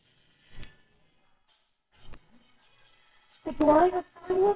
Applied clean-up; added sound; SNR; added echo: neural separator model SepFormer WHAMR!.